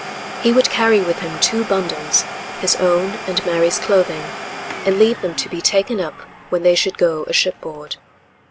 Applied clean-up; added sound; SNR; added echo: none; Domestic sounds, home sounds; 12 dB; none.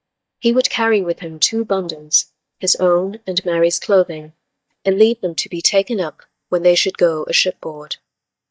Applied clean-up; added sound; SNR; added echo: neural mask model DeepFilterNet 3.